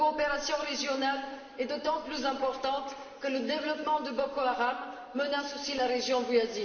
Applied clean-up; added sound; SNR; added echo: none; none; none; reverberation time 2.0 s.